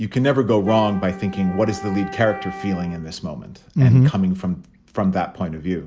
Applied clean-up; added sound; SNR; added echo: none; Wind instrument, woodwind instrument; 15 dB; none.